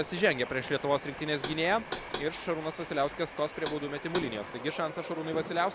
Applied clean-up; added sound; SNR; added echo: none; Train + Knock; 10 dB; none.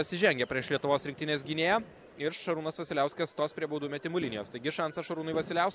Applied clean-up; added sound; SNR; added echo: none; none; none; none.